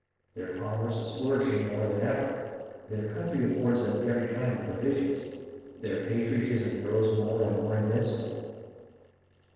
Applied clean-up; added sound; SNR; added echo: neural separator model SepFormer DNS4.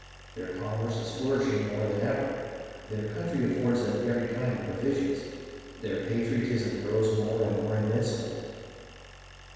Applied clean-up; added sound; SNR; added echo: none; Idling; 19 dB; reverberation time 1.9 s.